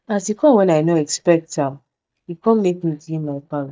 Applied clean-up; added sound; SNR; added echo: neural mask model DeepFilterNet 3.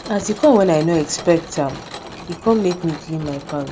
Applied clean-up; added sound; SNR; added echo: none; Mechanisms; 15 dB; none.